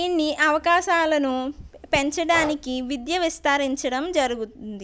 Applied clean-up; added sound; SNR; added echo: none; Breathing; 17 dB; none.